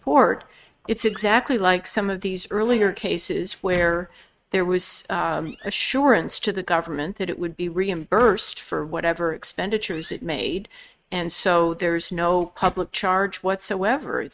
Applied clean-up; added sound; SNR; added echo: neural mask model RNNoise.